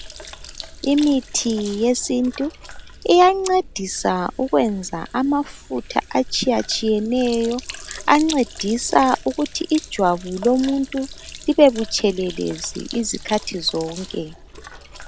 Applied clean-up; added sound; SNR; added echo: none; Sink (filling or washing); 16 dB; none.